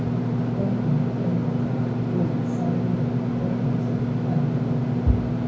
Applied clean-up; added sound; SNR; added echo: none; Engine / Mechanisms; -4 dB; reverberation time 0.6 s.